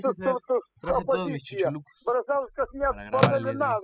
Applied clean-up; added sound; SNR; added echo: classical method spectral subtraction.